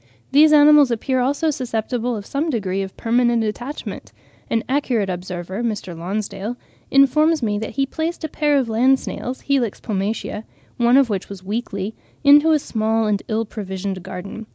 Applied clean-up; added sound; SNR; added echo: none; none; none; none.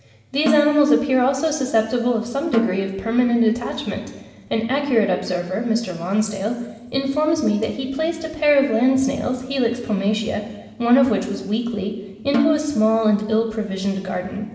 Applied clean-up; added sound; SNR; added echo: none; Snare drum; 9 dB; reverberation time 1.2 s.